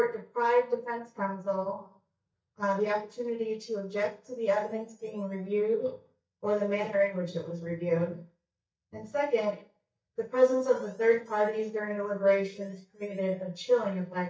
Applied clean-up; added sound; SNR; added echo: neural mask model DeepFilterNet 3.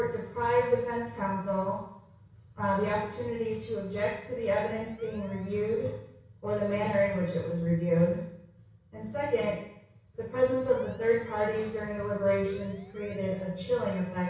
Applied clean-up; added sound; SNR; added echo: none; Siren; 20 dB; reverberation time 0.6 s.